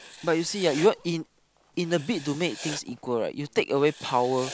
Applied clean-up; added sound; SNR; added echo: none; Writing; 17 dB; none.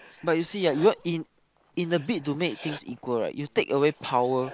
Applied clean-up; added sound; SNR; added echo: neural mask model Resemble Enhance denoiser.